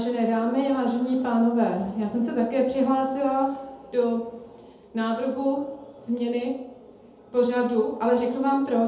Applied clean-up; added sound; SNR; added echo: none; none; none; reverberation time 1.9 s.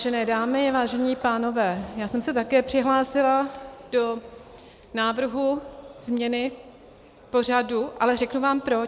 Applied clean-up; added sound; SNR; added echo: none; none; none; none.